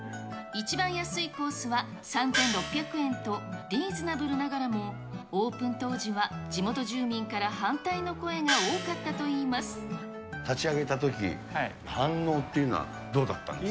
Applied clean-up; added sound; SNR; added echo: none; Gong; 2 dB; none.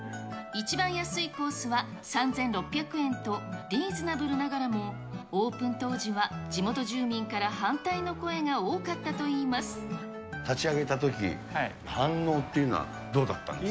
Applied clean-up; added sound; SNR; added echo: none; none; none; none.